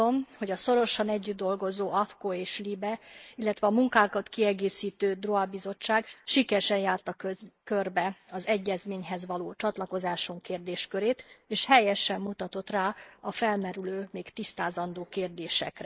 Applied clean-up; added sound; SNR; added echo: neural mask model Resemble Enhance denoiser.